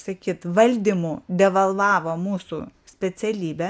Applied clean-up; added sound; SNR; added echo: none; none; none; none.